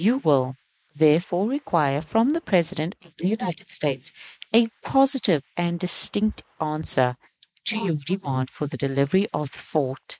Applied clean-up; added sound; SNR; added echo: neural mask model Resemble Enhance denoiser.